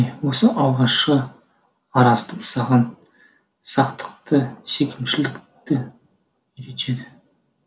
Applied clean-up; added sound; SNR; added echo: none; none; none; none.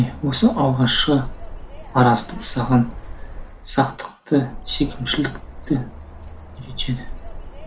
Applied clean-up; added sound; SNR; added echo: none; Bird; 11 dB; none.